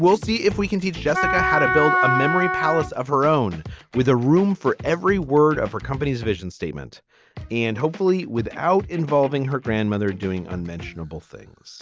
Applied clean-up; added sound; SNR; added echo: none; Wind instrument, woodwind instrument; 0 dB; none.